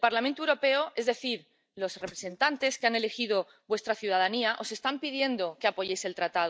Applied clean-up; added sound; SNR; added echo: neural mask model DeepFilterNet 3.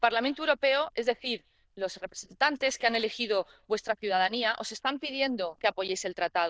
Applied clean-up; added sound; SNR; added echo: neural diffusion model UNIVERSE++.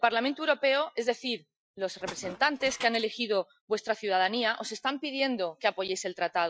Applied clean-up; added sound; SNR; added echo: classical method Wiener filter.